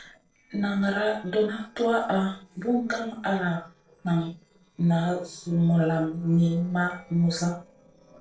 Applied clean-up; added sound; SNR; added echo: neural separator model SepFormer DNS4.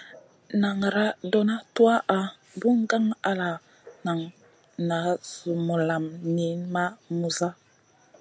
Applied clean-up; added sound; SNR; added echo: none; none; none; none.